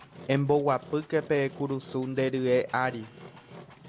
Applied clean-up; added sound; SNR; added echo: none; Engine; 19 dB; none.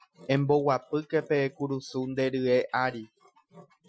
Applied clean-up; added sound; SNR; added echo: classical method Wiener filter.